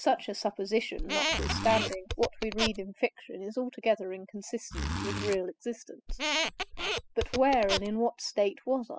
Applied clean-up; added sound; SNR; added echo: classical method spectral subtraction.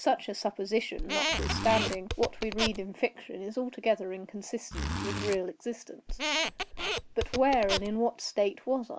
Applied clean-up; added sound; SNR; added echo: none; Zipper (clothing) + Squeak; 1 dB; none.